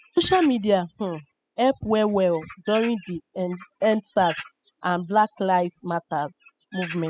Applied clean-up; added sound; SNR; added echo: classical method spectral subtraction.